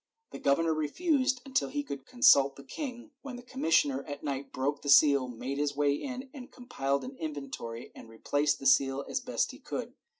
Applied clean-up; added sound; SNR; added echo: none; none; none; none.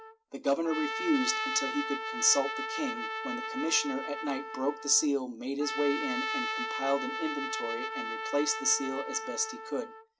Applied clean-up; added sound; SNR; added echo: none; Trumpet; 4 dB; none.